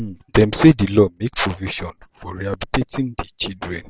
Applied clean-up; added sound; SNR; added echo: none; none; none; none.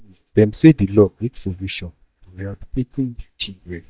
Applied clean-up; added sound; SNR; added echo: neural mask model DeepFilterNet 3.